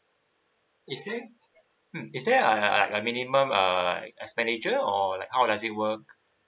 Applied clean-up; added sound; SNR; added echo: none; none; none; none.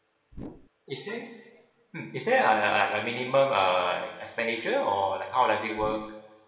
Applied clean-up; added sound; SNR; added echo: none; Whoosh, swoosh, swish; 13 dB; reverberation time 1.4 s.